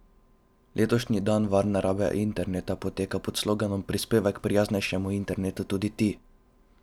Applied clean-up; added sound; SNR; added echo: none; none; none; none.